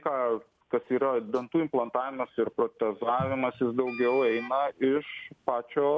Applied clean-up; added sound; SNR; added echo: none; Wind instrument, woodwind instrument; 14 dB; none.